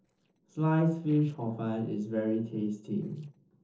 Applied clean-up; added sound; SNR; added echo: neural separator model SepFormer DNS4.